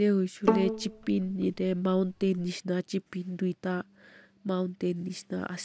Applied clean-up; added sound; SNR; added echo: none; Bowed string instrument; 3 dB; none.